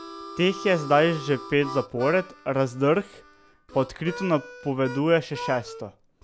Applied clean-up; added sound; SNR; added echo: none; Harmonica; 14 dB; none.